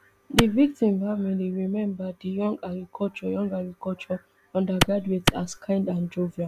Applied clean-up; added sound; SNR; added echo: none; Clapping; -2 dB; none.